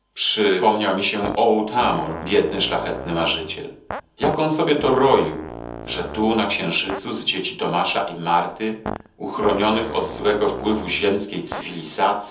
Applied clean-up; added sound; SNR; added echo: none; Fart; 12 dB; reverberation time 0.7 s.